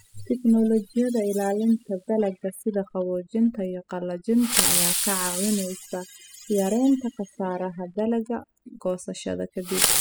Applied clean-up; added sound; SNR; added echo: classical method spectral subtraction.